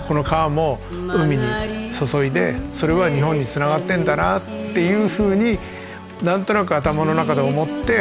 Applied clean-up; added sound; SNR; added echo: none; none; none; none.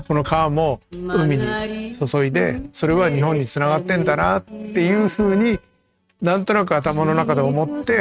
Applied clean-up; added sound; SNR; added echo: neural mask model RNNoise.